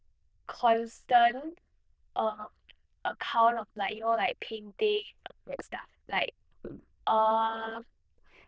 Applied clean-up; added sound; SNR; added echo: neural diffusion model UNIVERSE++.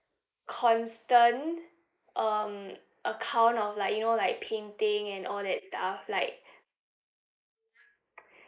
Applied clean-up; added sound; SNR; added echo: neural mask model Resemble Enhance denoiser.